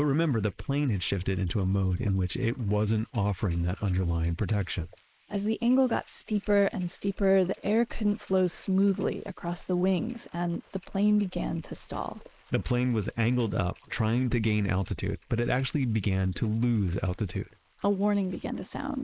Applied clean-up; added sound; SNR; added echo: neural mask model Resemble Enhance denoiser.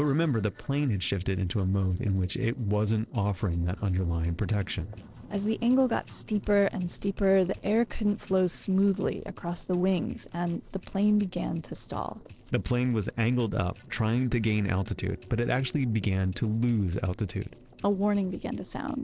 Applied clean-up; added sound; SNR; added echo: neural separator model SepFormer DNS4.